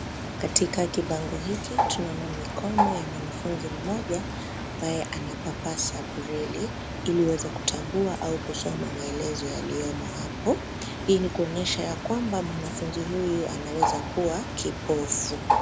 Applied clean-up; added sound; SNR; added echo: none; Bird; 2 dB; none.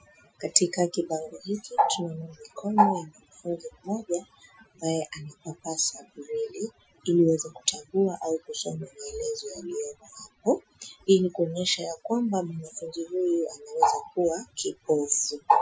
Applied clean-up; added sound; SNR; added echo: classical method Wiener filter.